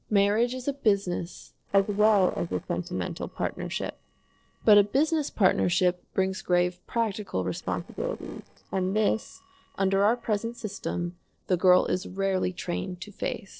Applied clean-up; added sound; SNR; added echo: neural separator model SepFormer DNS4.